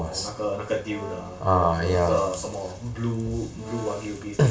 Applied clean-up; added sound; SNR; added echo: none; Brass instrument; 15 dB; reverberation time 1.7 s.